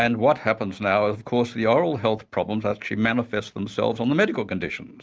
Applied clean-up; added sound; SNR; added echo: none; none; none; none.